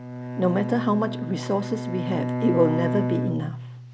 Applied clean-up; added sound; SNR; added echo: none; Bowed string instrument; 3 dB; none.